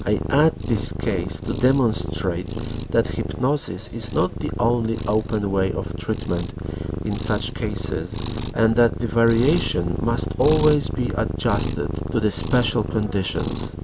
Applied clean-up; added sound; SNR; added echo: none; Cat; 5 dB; none.